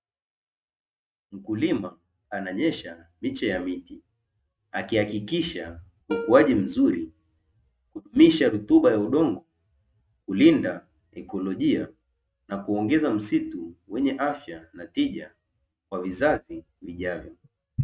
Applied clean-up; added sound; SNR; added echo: neural mask model RNNoise.